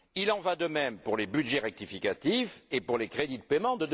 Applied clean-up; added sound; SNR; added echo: none; none; none; none.